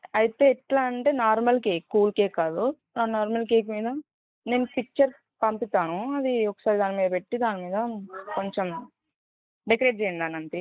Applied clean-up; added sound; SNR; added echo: neural mask model Resemble Enhance denoiser.